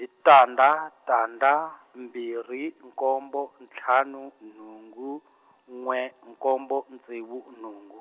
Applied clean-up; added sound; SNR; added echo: none; none; none; none.